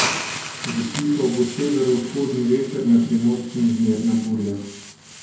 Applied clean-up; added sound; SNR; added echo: none; Hiss; 11 dB; reverberation time 0.9 s.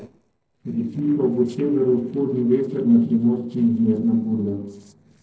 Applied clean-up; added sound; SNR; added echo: neural separator model SepFormer DNS4.